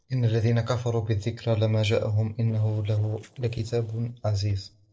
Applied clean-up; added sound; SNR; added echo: neural separator model SepFormer DNS4.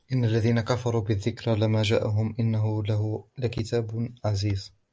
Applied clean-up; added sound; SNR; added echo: none; none; none; none.